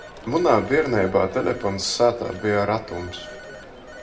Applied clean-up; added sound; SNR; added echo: none; Telephone; 16 dB; reverberation time 0.2 s.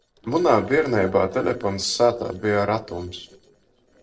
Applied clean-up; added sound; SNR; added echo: neural separator model SepFormer DNS4.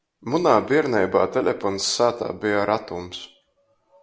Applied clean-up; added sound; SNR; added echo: none; none; none; none.